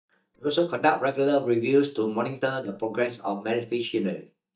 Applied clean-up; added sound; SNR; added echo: neural mask model DeepFilterNet 3.